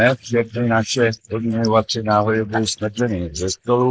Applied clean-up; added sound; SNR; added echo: neural mask model Resemble Enhance denoiser.